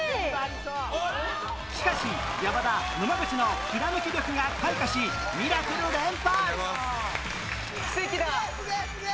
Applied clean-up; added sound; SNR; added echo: none; none; none; none.